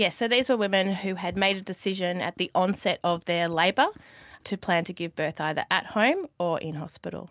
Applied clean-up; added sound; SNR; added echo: none; none; none; none.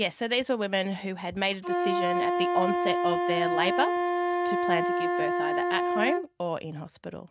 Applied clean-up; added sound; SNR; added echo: neural mask model RNNoise.